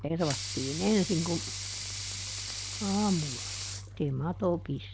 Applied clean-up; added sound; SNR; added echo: none; Sink (filling or washing) / Water tap, faucet / Liquid; 7 dB; none.